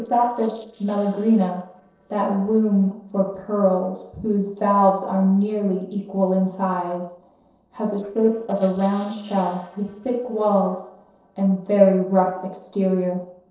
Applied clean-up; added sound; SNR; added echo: neural separator model SepFormer DNS4.